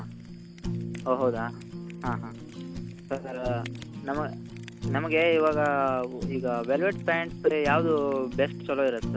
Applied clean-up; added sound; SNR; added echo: none; Fire; 7 dB; none.